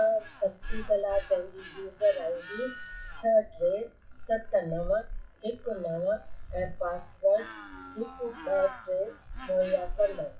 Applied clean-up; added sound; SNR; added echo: classical method WPE with log-MMSE.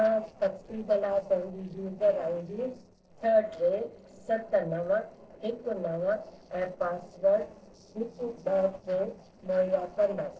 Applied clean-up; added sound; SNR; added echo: neural separator model SepFormer DNS4.